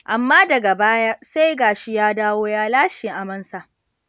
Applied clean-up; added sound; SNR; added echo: none; none; none; none.